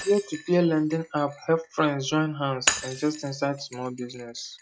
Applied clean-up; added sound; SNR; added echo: classical method log-MMSE.